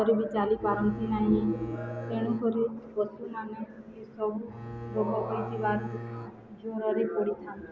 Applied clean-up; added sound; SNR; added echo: none; Bowed string instrument; 10 dB; none.